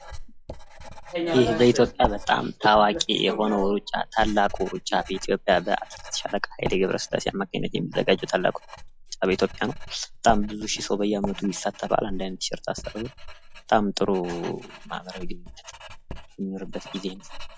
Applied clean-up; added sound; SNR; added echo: classical method log-MMSE.